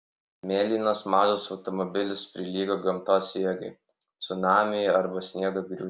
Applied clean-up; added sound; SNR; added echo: none; none; none; none.